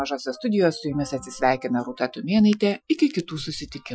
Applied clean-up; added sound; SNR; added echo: classical method Wiener filter.